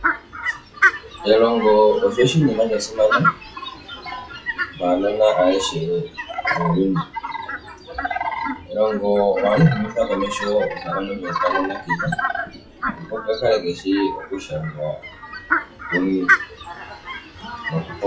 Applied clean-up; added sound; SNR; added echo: classical method WPE with log-MMSE.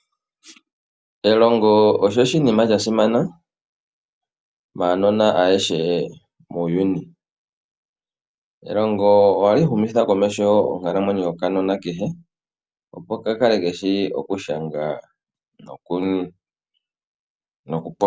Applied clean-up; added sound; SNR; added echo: none; none; none; none.